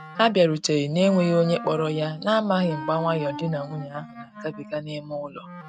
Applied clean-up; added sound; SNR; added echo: neural mask model RNNoise.